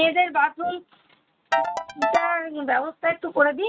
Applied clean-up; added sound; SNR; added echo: neural mask model RNNoise.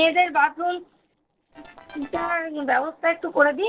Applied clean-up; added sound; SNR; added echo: neural separator model SepFormer DNS4.